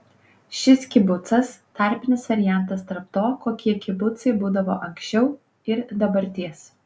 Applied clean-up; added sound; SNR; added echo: none; none; none; none.